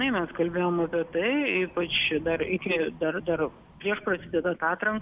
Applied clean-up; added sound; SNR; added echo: none; Thunder; 20 dB; none.